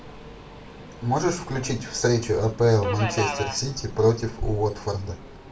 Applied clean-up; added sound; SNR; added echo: none; Subway, metro, underground; 11 dB; reverberation time 0.3 s.